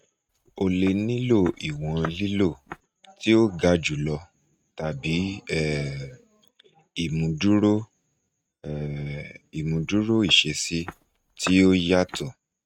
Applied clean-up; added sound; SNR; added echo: neural mask model RNNoise.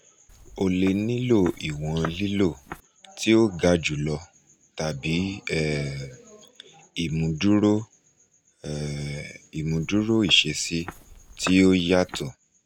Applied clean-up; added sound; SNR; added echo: none; Walk, footsteps; 17 dB; none.